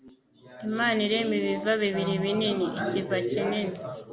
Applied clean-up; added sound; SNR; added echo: none; none; none; none.